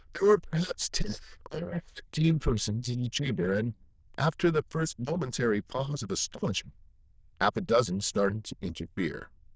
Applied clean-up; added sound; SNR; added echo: neural diffusion model UNIVERSE++.